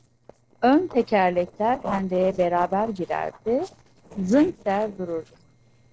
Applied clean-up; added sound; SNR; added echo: neural separator model SepFormer DNS4.